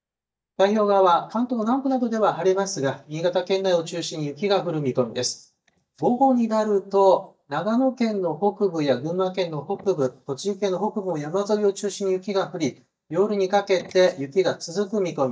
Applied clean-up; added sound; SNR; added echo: neural mask model DeepFilterNet 3.